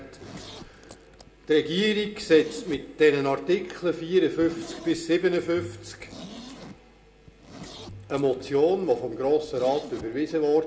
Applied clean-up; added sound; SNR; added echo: none; Zipper (clothing); 20 dB; reverberation time 1.0 s.